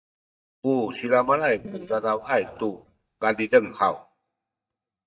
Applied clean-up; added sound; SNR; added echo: neural mask model DeepFilterNet 3.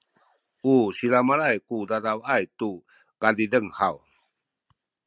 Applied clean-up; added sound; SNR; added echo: none; none; none; none.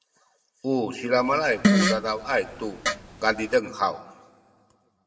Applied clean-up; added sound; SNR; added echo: none; Fart; -1 dB; reverberation time 1.0 s.